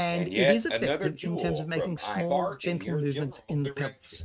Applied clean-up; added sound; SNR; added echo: neural mask model RNNoise.